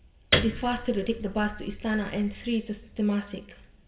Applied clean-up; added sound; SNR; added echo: none; Piano; 3 dB; reverberation time 0.7 s.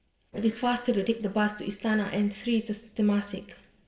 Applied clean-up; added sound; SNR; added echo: neural separator model SepFormer DNS4.